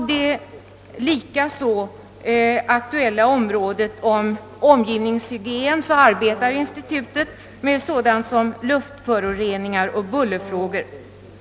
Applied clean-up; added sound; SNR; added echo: none; Wind instrument, woodwind instrument; 17 dB; none.